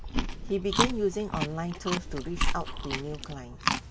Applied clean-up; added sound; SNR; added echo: none; Chewing, mastication; -2 dB; none.